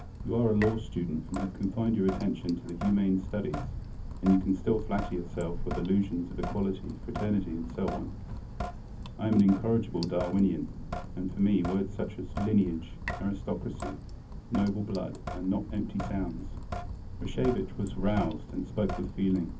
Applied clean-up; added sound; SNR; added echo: none; Drip / Sink (filling or washing); 7 dB; reverberation time 0.3 s.